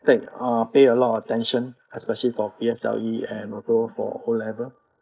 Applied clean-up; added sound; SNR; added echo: neural mask model Resemble Enhance denoiser.